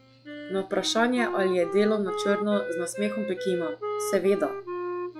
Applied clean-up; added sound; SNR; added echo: classical method log-MMSE.